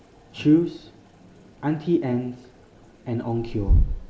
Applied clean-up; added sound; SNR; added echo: none; Toilet flush; 2 dB; none.